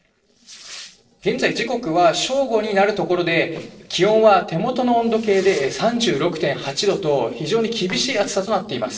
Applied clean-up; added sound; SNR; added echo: neural separator model SepFormer DNS4.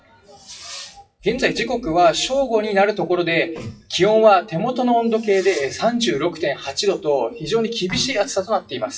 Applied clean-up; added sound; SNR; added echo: classical method WPE with log-MMSE.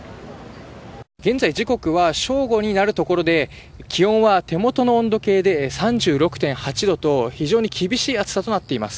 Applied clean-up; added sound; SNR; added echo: none; none; none; none.